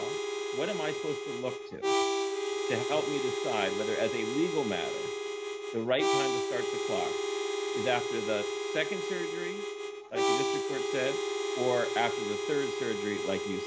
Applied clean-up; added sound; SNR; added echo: none; Harmonica; -2 dB; none.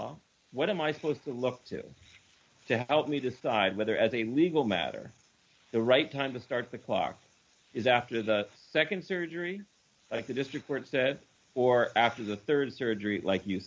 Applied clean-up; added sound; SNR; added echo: none; none; none; none.